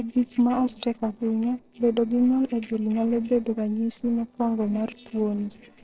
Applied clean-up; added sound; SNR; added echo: neural separator model SepFormer DNS4.